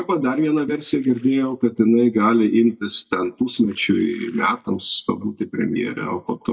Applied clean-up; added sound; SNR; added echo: neural mask model DeepFilterNet 3.